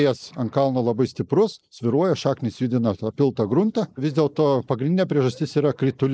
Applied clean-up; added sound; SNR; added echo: neural mask model Resemble Enhance denoiser.